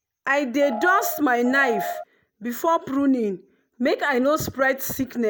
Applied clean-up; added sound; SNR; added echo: none; Piano; 6 dB; none.